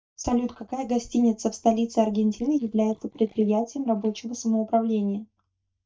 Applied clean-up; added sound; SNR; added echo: neural mask model DeepFilterNet 3.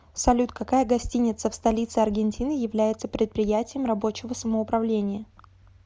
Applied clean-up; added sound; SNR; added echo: none; none; none; none.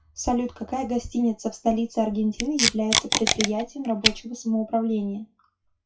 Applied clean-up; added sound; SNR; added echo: classical method WPE with log-MMSE.